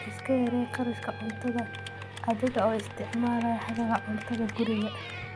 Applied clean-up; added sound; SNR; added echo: none; Wind instrument, woodwind instrument + Cheering / Clapping; 12 dB; none.